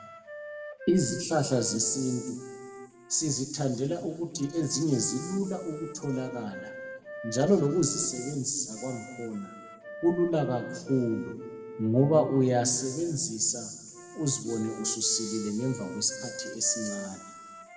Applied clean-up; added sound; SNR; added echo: none; Wind instrument, woodwind instrument; 15 dB; reverberation time 1.5 s.